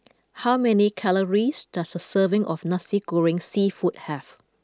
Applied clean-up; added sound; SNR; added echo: none; none; none; none.